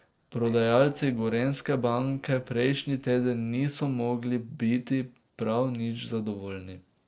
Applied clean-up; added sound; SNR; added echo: neural separator model SepFormer DNS4.